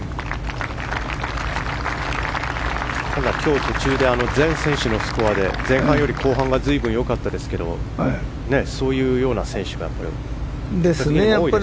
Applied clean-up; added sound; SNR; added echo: none; none; none; none.